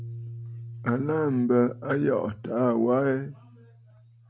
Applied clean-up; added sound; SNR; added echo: none; Piano; 15 dB; none.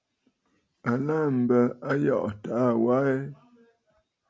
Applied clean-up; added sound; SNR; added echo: none; none; none; none.